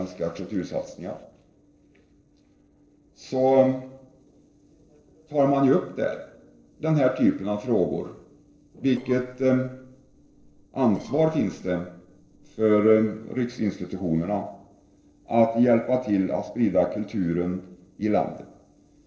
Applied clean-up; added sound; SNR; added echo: neural separator model SepFormer DNS4.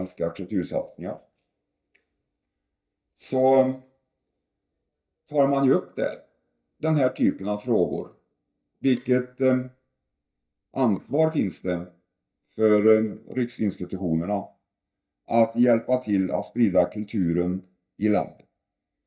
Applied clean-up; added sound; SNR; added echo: neural mask model DeepFilterNet 3.